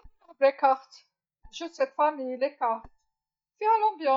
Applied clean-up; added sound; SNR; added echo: neural mask model DeepFilterNet 3.